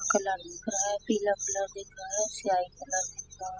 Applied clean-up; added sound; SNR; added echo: classical method spectral subtraction.